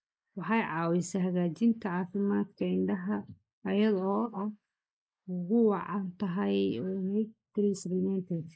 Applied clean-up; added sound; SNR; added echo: neural mask model Resemble Enhance denoiser.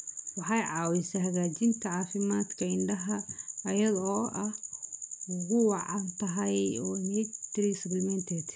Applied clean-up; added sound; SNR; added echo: none; none; none; none.